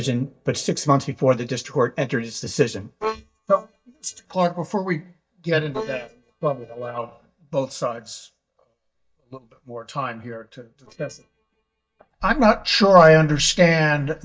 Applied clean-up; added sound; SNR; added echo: neural mask model DeepFilterNet 3.